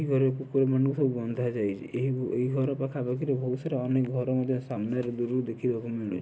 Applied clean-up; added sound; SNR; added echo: none; none; none; none.